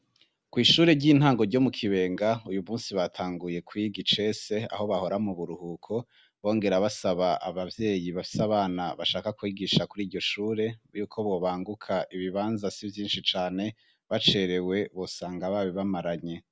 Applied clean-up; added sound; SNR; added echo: none; none; none; none.